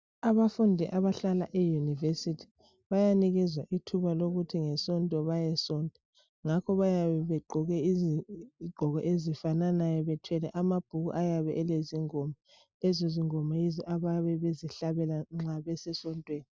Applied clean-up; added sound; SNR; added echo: none; none; none; none.